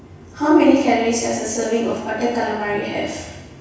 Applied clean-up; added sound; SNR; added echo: none; none; none; reverberation time 1.1 s.